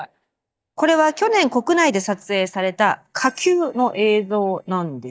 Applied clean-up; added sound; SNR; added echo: neural mask model DeepFilterNet 3.